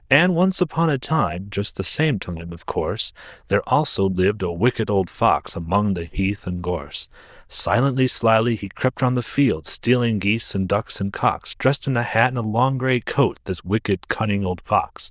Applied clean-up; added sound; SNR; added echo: neural diffusion model UNIVERSE++.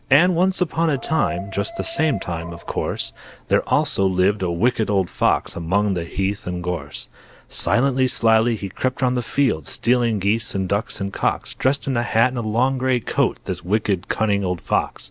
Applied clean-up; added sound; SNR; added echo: none; Dog; 15 dB; none.